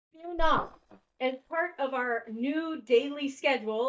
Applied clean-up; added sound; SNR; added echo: neural mask model DeepFilterNet 3.